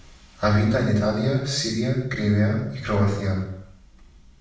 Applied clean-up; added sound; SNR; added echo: none; none; none; reverberation time 0.7 s.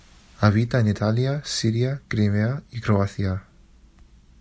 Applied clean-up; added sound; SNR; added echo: none; none; none; none.